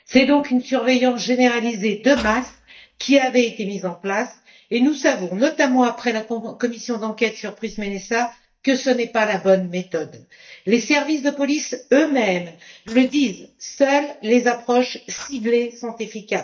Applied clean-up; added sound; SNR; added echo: neural mask model DeepFilterNet 3.